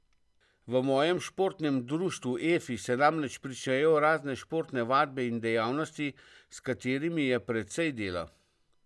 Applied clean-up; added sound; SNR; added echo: none; none; none; none.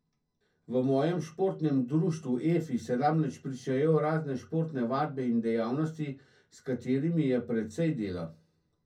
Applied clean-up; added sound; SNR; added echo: none; none; none; reverberation time 0.3 s.